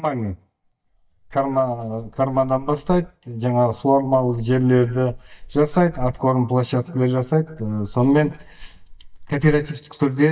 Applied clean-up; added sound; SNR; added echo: neural mask model DeepFilterNet 3.